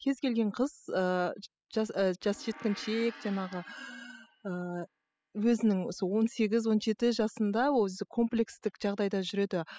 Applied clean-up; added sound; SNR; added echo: classical method spectral subtraction.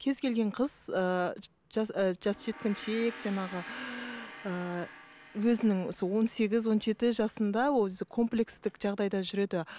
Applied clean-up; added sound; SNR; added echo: none; Gong; 20 dB; none.